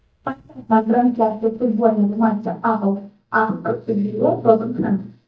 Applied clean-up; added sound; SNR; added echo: neural mask model DeepFilterNet 3.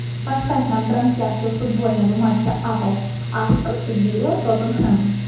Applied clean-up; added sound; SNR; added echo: none; Mechanical fan; 5 dB; reverberation time 1.9 s.